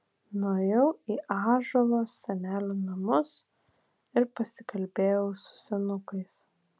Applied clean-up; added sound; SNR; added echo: none; none; none; none.